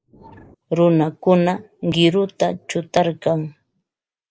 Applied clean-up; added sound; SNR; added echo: neural mask model Resemble Enhance denoiser.